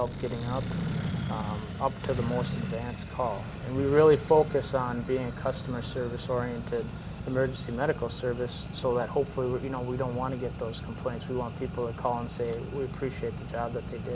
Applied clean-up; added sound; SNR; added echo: none; Accelerating, revving, vroom; 6 dB; none.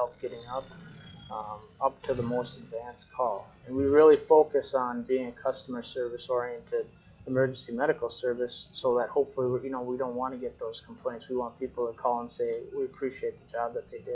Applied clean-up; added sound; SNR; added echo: classical method log-MMSE.